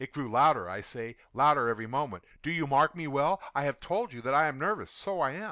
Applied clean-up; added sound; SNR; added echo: none; none; none; none.